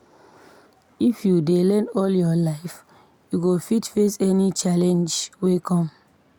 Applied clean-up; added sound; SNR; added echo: none; none; none; none.